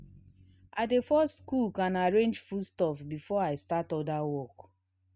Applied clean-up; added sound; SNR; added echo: neural mask model RNNoise.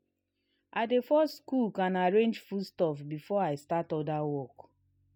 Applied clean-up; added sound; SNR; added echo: neural mask model DeepFilterNet 3.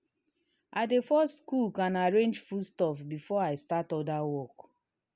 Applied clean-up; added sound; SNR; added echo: none; none; none; none.